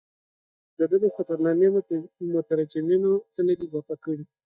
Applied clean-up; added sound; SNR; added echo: neural mask model DeepFilterNet 3.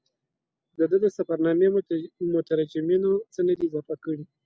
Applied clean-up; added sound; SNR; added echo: none; none; none; none.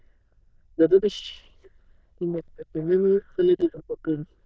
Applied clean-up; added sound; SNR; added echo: neural diffusion model UNIVERSE++.